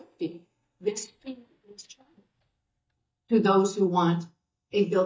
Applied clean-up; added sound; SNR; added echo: neural mask model DeepFilterNet 3.